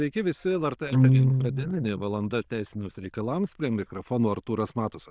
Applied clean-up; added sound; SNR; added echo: neural diffusion model UNIVERSE++.